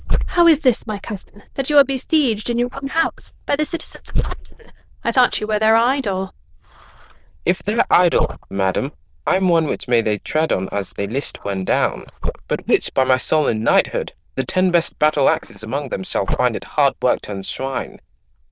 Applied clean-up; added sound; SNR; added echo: neural diffusion model UNIVERSE++.